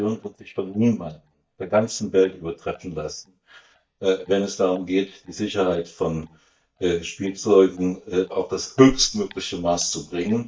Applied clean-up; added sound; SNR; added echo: neural mask model DeepFilterNet 3.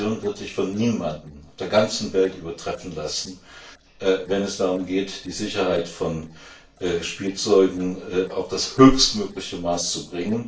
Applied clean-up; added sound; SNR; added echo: neural separator model SepFormer DNS4.